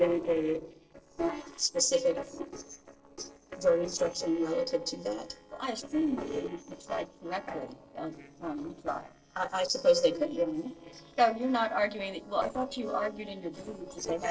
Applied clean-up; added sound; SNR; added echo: neural separator model SepFormer DNS4.